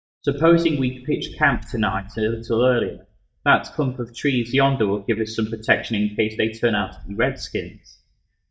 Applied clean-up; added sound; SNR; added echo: neural mask model DeepFilterNet 3.